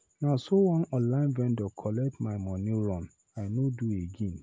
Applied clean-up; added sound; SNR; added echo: none; none; none; none.